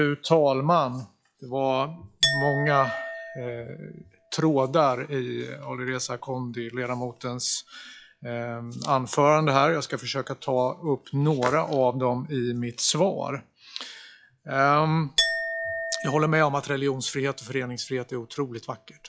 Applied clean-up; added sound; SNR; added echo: classical method log-MMSE.